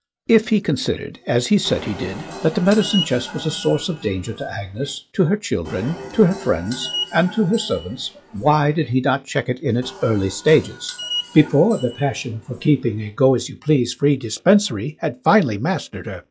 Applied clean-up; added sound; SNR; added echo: classical method log-MMSE.